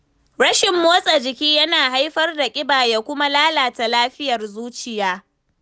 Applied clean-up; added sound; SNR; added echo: none; none; none; none.